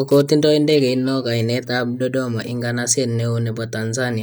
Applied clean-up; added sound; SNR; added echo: neural mask model DeepFilterNet 3.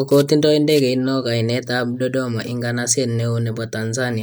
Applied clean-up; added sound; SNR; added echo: neural mask model Resemble Enhance denoiser.